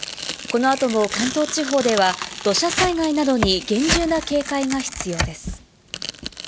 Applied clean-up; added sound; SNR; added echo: none; Tearing; 7 dB; none.